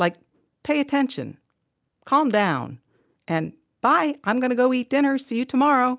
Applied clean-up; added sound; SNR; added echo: none; none; none; none.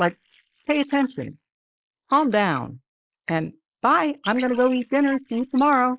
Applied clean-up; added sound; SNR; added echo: neural mask model Resemble Enhance denoiser.